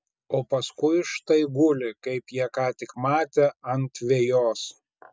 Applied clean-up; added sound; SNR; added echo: none; none; none; none.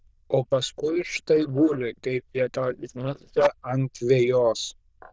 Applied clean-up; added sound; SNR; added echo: neural diffusion model UNIVERSE++.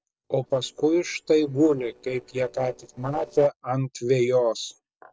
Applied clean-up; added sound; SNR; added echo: neural separator model SepFormer DNS4.